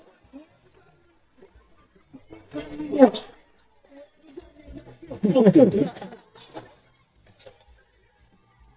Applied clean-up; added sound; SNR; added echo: neural mask model DeepFilterNet 3.